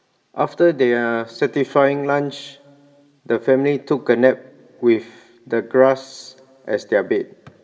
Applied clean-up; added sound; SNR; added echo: none; none; none; reverberation time 0.7 s.